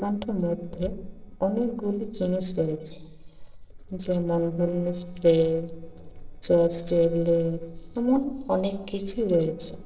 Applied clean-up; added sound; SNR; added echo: neural separator model SepFormer DNS4.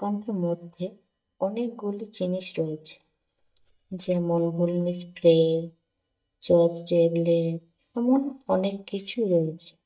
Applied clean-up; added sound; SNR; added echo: neural mask model DeepFilterNet 3.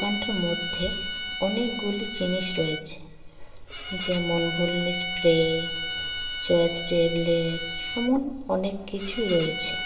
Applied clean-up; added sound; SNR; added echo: none; Bowed string instrument; 6 dB; reverberation time 1.0 s.